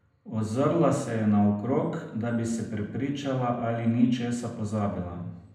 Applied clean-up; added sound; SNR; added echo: none; none; none; reverberation time 0.7 s.